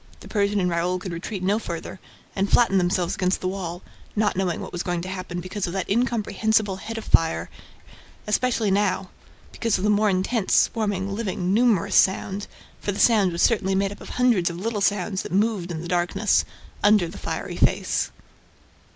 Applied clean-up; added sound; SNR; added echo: neural mask model Resemble Enhance denoiser.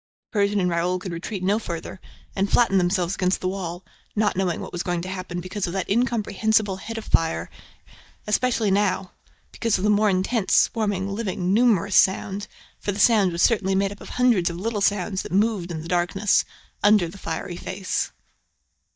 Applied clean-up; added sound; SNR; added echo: neural mask model DeepFilterNet 3.